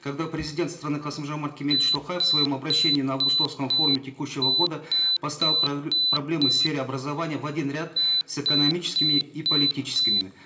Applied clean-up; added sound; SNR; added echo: none; Alarm; -4 dB; reverberation time 1.4 s.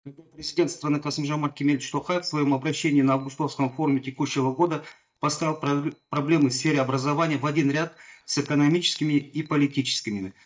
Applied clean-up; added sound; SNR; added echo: neural mask model DeepFilterNet 3.